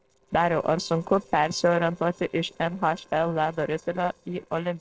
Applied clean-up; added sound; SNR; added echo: neural separator model SepFormer DNS4.